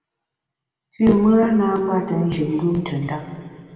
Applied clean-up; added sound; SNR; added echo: none; none; none; reverberation time 2.3 s.